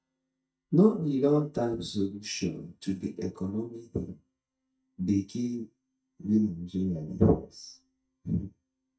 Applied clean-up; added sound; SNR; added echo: neural mask model DeepFilterNet 3.